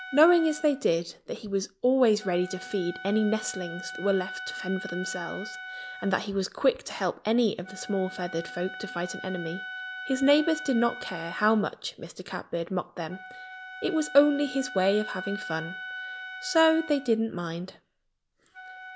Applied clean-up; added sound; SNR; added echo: none; Wind instrument, woodwind instrument; 13 dB; none.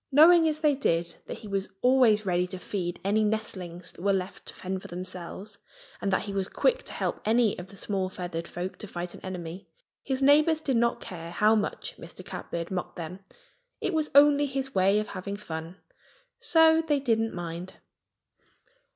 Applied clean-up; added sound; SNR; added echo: none; none; none; none.